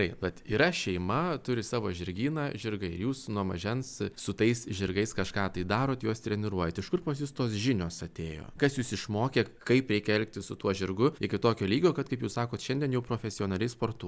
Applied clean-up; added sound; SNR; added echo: none; none; none; none.